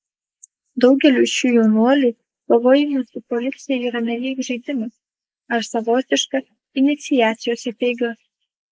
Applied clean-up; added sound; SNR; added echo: neural mask model Resemble Enhance denoiser.